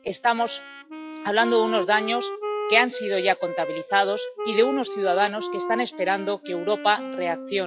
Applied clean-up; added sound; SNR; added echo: classical method log-MMSE.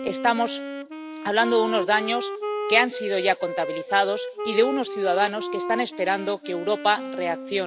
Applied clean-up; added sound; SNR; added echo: none; Wind instrument, woodwind instrument; 7 dB; none.